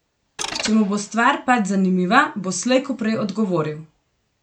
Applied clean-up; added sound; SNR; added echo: none; Mechanisms; 13 dB; none.